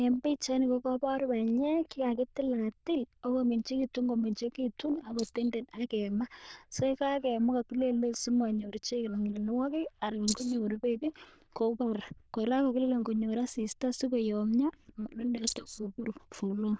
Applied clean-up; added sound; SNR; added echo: neural diffusion model UNIVERSE++.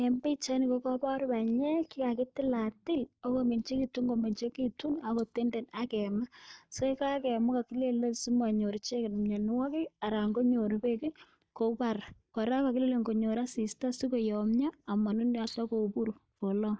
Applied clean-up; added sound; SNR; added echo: neural mask model DeepFilterNet 3.